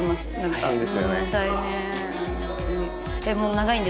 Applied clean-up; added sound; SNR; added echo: none; Organ; 11 dB; none.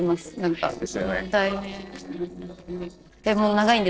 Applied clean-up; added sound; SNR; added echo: neural separator model SepFormer DNS4.